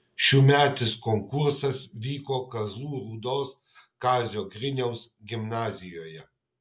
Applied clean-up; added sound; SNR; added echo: none; none; none; none.